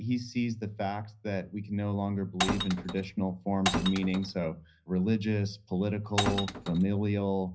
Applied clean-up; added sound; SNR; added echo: none; Glass; 4 dB; reverberation time 0.5 s.